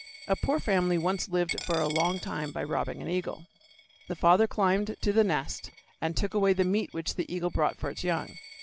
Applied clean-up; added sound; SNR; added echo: none; Coin (dropping); 17 dB; none.